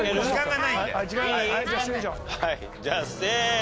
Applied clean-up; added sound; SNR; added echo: none; Wind instrument, woodwind instrument + Applause; 15 dB; none.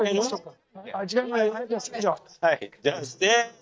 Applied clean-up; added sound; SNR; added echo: neural mask model DeepFilterNet 3.